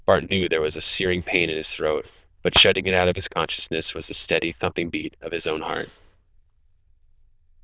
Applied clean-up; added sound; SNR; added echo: neural diffusion model UNIVERSE++.